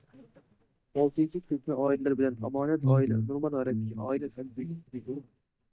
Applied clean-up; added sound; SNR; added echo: neural mask model DeepFilterNet 3.